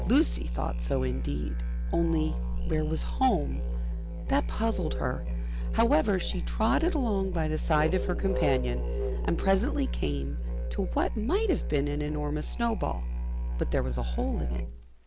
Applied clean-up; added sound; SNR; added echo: none; Musical instrument; 0 dB; none.